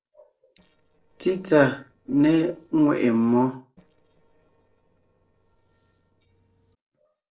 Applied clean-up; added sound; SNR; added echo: neural separator model SepFormer DNS4.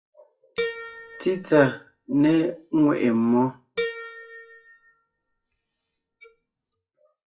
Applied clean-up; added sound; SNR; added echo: classical method WPE with log-MMSE.